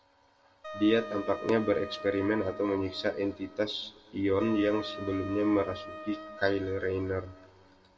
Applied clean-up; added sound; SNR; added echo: none; Wind instrument, woodwind instrument; 13 dB; reverberation time 1.3 s.